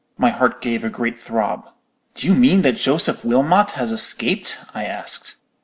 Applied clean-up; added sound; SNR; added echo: none; none; none; none.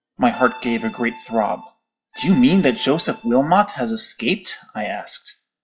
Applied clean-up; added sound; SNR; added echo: classical method log-MMSE.